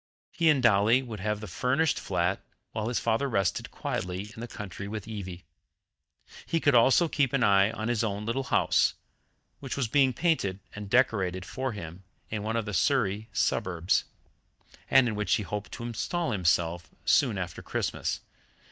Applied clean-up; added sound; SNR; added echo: neural mask model DeepFilterNet 3.